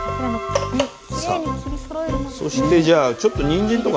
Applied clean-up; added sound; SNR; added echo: none; none; none; none.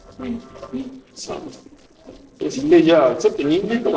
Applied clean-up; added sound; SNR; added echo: neural separator model SepFormer DNS4.